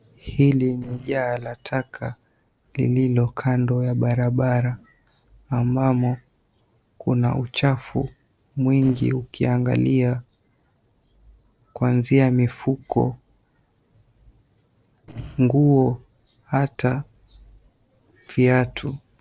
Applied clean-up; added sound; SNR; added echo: neural separator model SepFormer DNS4.